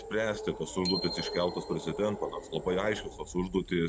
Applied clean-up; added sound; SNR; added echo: none; Bicycle bell + Animal; 9 dB; none.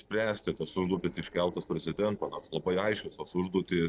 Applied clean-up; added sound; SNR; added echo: neural separator model SepFormer DNS4.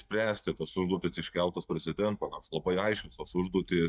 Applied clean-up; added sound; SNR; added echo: neural mask model DeepFilterNet 3.